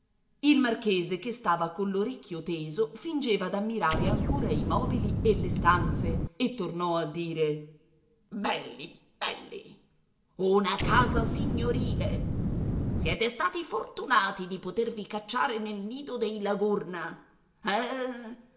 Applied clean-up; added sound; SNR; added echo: none; Explosion; -2 dB; reverberation time 0.7 s.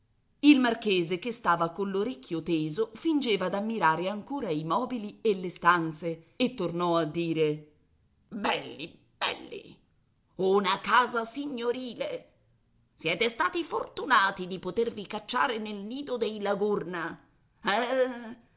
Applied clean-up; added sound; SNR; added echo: none; none; none; none.